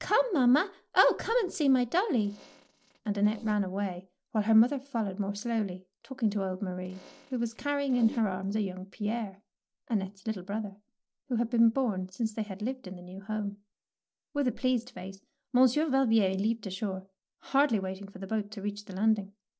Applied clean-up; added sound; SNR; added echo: neural separator model SepFormer DNS4.